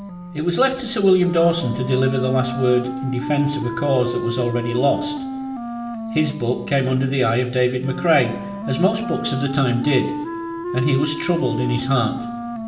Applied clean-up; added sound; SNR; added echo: none; Wind instrument, woodwind instrument; 7 dB; reverberation time 1.3 s.